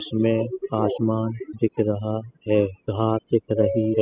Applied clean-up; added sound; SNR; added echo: classical method spectral subtraction.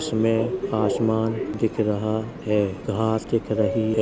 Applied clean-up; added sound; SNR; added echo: none; Subway, metro, underground; 7 dB; none.